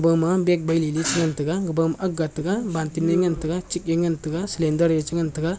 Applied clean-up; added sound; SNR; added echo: none; none; none; none.